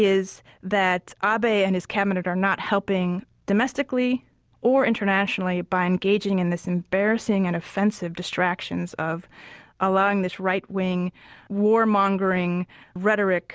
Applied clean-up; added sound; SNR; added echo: none; none; none; none.